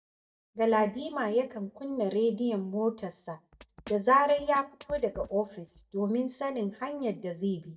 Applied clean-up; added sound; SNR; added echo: neural mask model DeepFilterNet 3.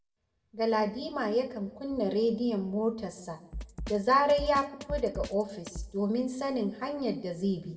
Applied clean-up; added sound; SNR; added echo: none; Drum kit; 15 dB; reverberation time 0.5 s.